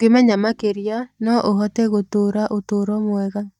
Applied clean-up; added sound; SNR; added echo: neural mask model DeepFilterNet 3.